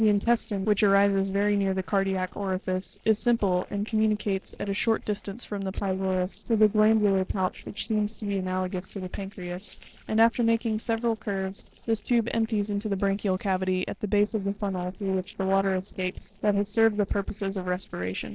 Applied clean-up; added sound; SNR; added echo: neural separator model SepFormer DNS4.